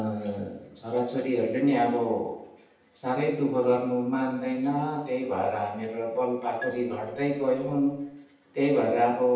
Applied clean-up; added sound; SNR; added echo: none; Marimba, xylophone; 18 dB; reverberation time 0.9 s.